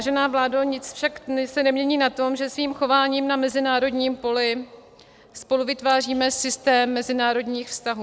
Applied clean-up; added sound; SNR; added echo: none; none; none; none.